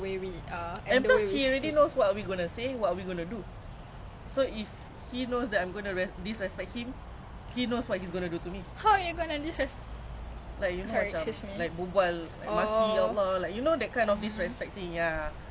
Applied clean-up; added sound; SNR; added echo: none; none; none; none.